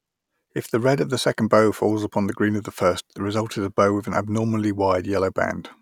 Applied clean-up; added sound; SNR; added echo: none; none; none; none.